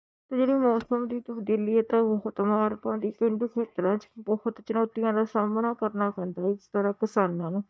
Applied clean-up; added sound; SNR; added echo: neural mask model DeepFilterNet 3.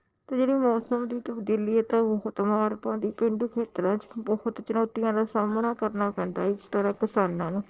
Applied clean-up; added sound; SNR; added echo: neural separator model SepFormer DNS4.